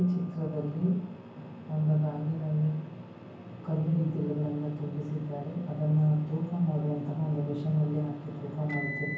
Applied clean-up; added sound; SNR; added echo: none; Microwave oven; 17 dB; reverberation time 0.9 s.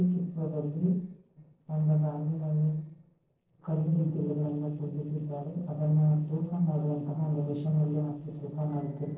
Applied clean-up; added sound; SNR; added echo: neural separator model SepFormer DNS4.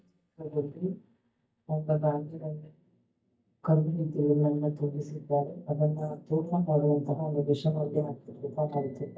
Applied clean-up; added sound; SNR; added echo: neural mask model DeepFilterNet 3.